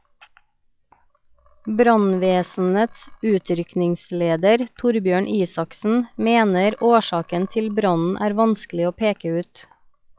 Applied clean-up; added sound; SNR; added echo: classical method log-MMSE.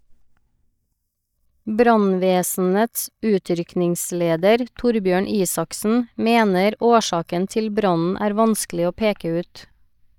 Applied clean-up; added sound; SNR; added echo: neural mask model DeepFilterNet 3.